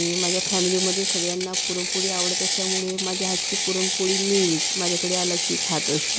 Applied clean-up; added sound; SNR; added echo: none; Ratchet, pawl; -2 dB; none.